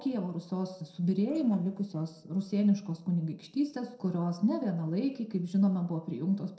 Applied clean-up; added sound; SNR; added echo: neural separator model SepFormer DNS4.